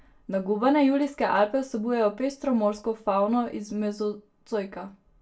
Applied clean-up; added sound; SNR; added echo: none; none; none; reverberation time 0.2 s.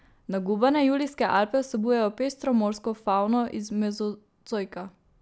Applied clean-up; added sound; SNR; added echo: none; none; none; none.